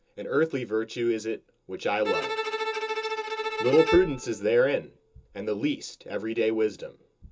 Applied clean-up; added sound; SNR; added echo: none; Bowed string instrument; 4 dB; reverberation time 0.2 s.